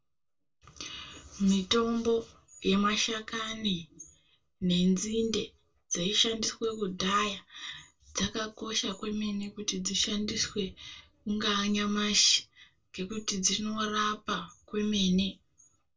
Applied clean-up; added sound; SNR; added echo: none; none; none; reverberation time 0.2 s.